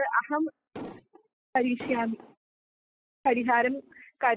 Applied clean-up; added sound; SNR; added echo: classical method spectral subtraction.